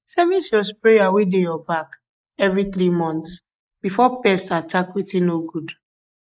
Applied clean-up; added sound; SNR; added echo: neural mask model Resemble Enhance denoiser.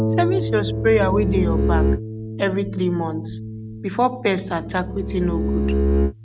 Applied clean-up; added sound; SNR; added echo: none; Harp + Bowed string instrument; -1 dB; none.